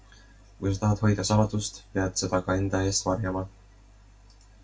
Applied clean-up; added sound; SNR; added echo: none; none; none; reverberation time 0.2 s.